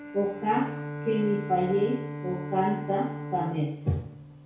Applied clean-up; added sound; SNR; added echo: none; Bowed string instrument; 8 dB; reverberation time 0.6 s.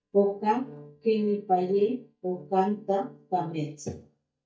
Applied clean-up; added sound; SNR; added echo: neural mask model DeepFilterNet 3.